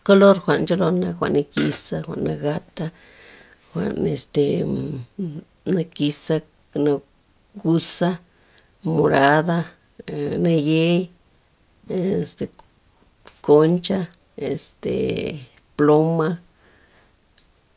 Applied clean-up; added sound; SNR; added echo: none; none; none; none.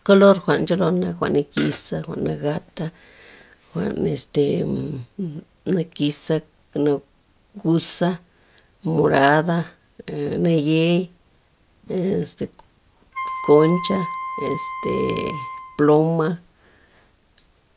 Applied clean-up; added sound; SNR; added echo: none; Wind instrument, woodwind instrument; 9 dB; none.